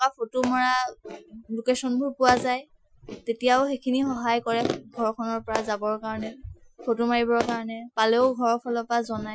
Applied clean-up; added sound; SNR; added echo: classical method Wiener filter.